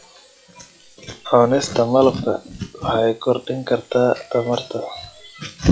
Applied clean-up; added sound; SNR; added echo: classical method log-MMSE.